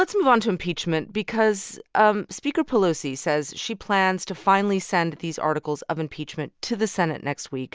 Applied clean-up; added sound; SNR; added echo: none; none; none; none.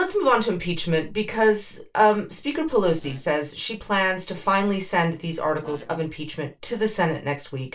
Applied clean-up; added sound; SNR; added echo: neural separator model SepFormer DNS4.